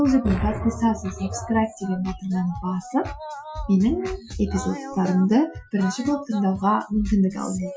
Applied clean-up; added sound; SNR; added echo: classical method Wiener filter.